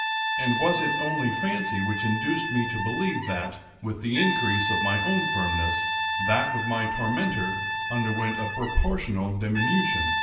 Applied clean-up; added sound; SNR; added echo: none; Brass instrument; 1 dB; reverberation time 0.9 s.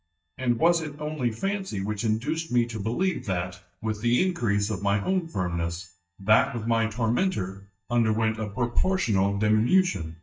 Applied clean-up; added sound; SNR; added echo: neural mask model DeepFilterNet 3.